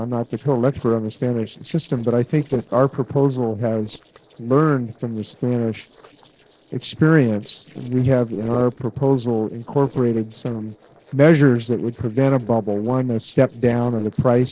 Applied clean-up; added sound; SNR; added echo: neural separator model SepFormer DNS4.